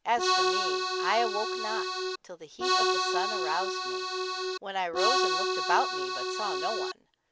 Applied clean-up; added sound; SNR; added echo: none; Accordion; -5 dB; none.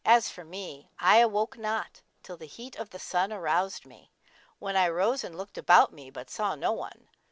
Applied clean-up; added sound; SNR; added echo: none; none; none; none.